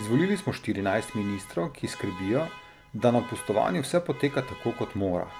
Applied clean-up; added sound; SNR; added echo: none; Alarm; 16 dB; none.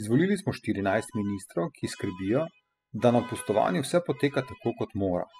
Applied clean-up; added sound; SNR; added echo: classical method spectral subtraction.